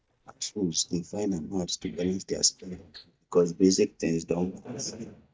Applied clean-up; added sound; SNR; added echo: neural mask model DeepFilterNet 3.